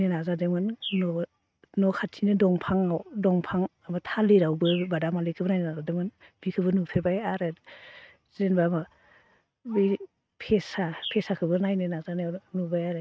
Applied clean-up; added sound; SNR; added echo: neural mask model RNNoise.